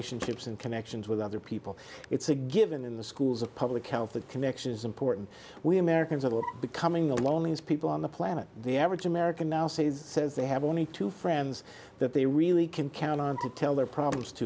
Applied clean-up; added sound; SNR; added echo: none; Drawer open or close; 19 dB; none.